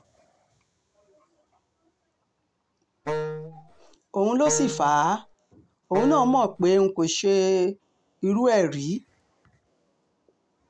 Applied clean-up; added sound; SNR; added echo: none; Wind instrument, woodwind instrument; 6 dB; none.